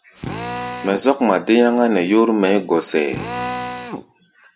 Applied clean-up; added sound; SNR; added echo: none; Drill; 12 dB; none.